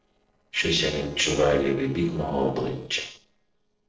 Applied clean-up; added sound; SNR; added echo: neural separator model SepFormer DNS4.